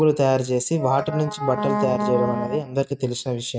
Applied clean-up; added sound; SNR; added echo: neural mask model RNNoise.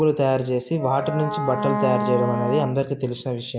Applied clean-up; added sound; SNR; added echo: none; Wind instrument, woodwind instrument; 5 dB; none.